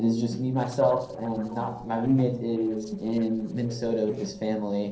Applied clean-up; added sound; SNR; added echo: neural separator model SepFormer DNS4.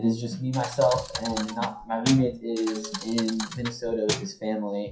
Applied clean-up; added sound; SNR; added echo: classical method WPE with log-MMSE.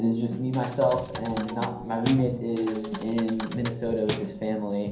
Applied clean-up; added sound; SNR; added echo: none; Thump, thud; 10 dB; reverberation time 0.6 s.